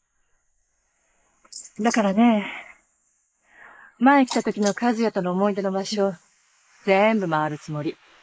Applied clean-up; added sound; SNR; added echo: neural mask model Resemble Enhance denoiser.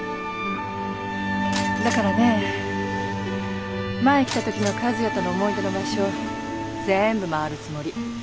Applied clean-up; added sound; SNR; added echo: none; Shatter; 15 dB; none.